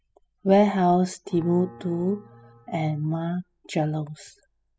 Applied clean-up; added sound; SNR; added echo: classical method spectral subtraction.